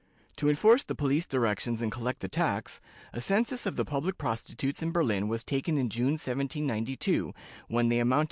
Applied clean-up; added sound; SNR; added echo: none; none; none; none.